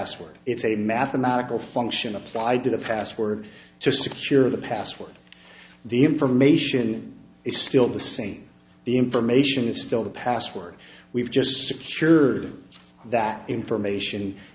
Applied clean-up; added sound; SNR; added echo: none; none; none; none.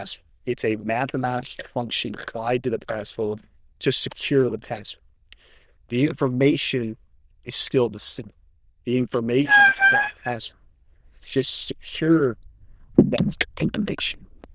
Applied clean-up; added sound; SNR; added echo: neural diffusion model UNIVERSE++.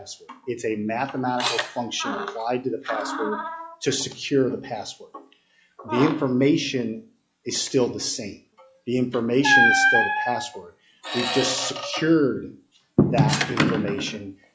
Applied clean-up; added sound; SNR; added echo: classical method log-MMSE.